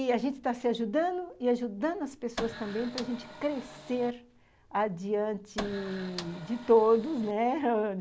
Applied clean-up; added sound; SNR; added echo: none; Printer; 12 dB; none.